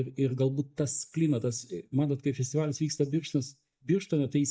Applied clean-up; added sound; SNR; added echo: neural mask model DeepFilterNet 3.